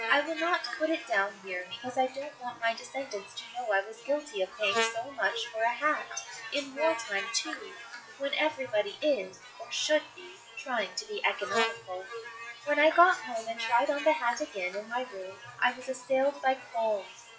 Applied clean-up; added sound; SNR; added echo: classical method WPE with log-MMSE.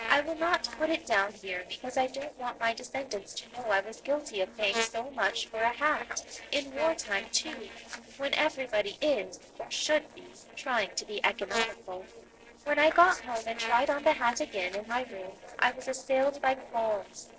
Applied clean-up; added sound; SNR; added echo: neural separator model SepFormer DNS4.